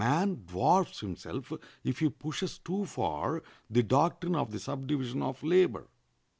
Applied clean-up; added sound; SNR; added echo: none; none; none; none.